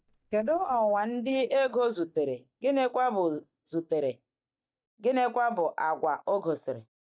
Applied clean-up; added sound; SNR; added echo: neural mask model DeepFilterNet 3.